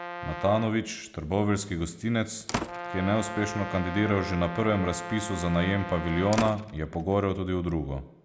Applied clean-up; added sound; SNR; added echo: none; Brass instrument + Slam; 10 dB; none.